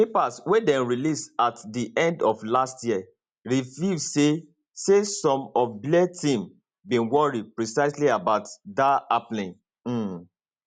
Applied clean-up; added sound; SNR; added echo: none; none; none; none.